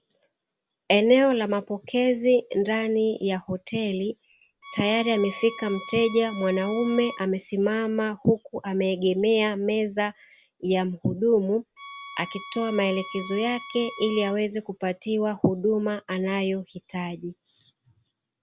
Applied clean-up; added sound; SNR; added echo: none; Bowed string instrument; 14 dB; none.